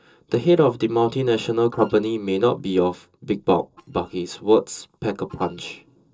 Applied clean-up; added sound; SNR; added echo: neural separator model SepFormer DNS4.